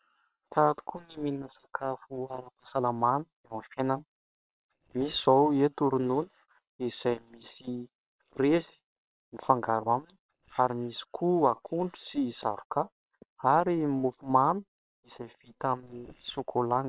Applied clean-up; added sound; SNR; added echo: neural separator model SepFormer WHAM!.